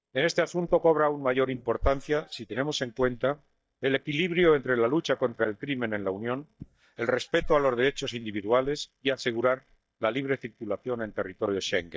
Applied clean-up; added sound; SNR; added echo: neural mask model DeepFilterNet 3.